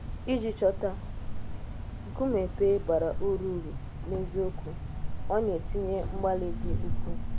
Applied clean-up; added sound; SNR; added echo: none; Cricket; 1 dB; none.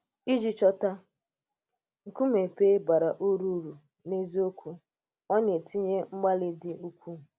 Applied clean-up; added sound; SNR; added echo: none; none; none; none.